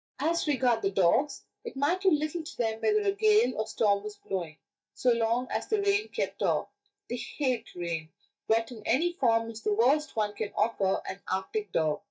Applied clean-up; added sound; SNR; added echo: neural mask model DeepFilterNet 3.